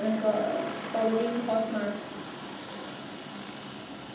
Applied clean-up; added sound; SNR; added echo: none; Aircraft; 11 dB; reverberation time 0.8 s.